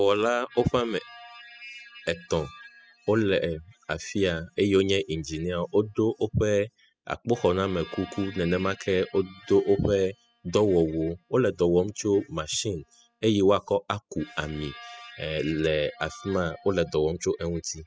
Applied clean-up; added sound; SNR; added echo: classical method spectral subtraction.